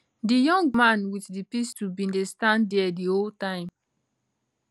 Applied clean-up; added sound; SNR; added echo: none; none; none; none.